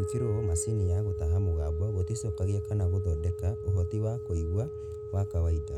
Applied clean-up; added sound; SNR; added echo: none; Wind instrument, woodwind instrument; 8 dB; none.